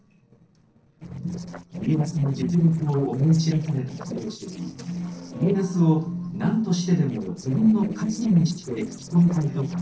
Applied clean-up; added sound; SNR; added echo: neural separator model SepFormer DNS4.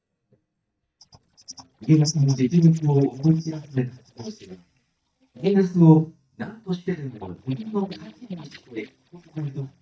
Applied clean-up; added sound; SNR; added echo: neural mask model DeepFilterNet 3.